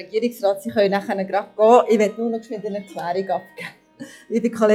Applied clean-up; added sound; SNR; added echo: classical method log-MMSE.